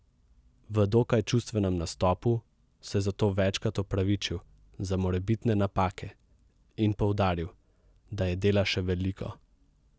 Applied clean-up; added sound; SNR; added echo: none; none; none; none.